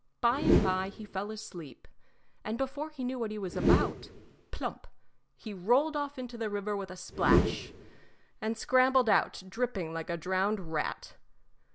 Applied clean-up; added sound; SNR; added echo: none; Whoosh, swoosh, swish; -1 dB; none.